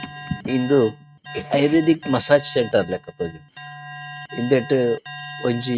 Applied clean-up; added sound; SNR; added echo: neural mask model RNNoise.